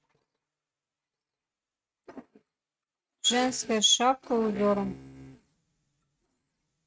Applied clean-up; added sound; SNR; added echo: neural mask model RNNoise.